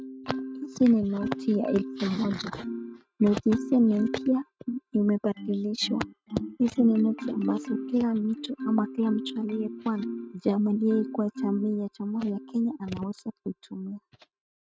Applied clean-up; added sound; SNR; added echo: neural mask model RNNoise.